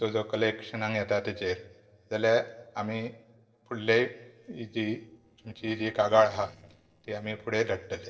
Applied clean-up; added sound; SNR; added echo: neural separator model SepFormer DNS4.